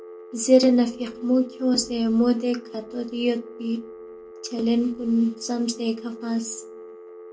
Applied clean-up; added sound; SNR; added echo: none; Telephone; 17 dB; reverberation time 0.2 s.